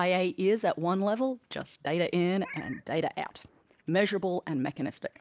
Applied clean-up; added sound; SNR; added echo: neural mask model Resemble Enhance denoiser.